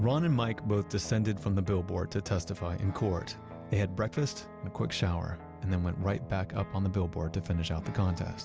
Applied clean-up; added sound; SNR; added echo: none; none; none; none.